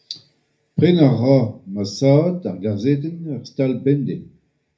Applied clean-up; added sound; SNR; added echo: none; none; none; reverberation time 0.3 s.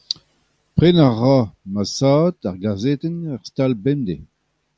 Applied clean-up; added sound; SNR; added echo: none; none; none; none.